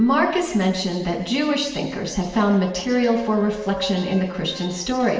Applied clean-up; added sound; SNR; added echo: none; none; none; reverberation time 1.0 s.